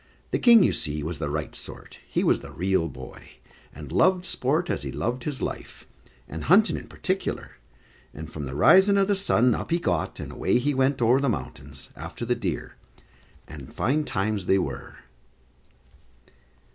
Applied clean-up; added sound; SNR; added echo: none; none; none; none.